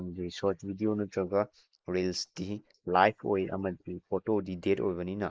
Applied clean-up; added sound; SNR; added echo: neural mask model Resemble Enhance denoiser.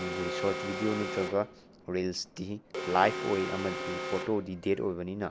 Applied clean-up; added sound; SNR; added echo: none; Alarm; 6 dB; none.